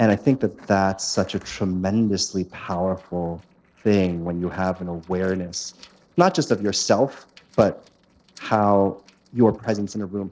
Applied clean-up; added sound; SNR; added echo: neural separator model SepFormer DNS4.